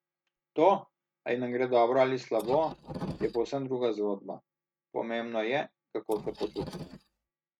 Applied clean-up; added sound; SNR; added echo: neural mask model RNNoise.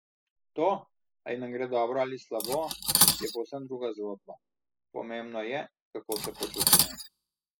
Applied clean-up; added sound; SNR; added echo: classical method spectral subtraction.